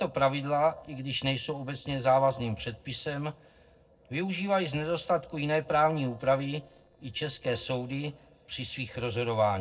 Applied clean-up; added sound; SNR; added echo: neural separator model SepFormer DNS4.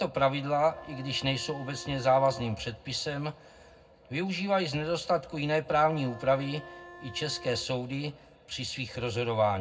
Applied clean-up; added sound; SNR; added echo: none; Bowed string instrument; 19 dB; reverberation time 0.3 s.